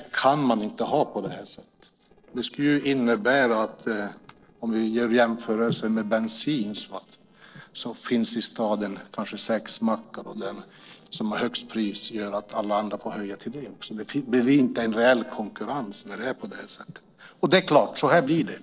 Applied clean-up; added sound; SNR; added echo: neural separator model SepFormer DNS4.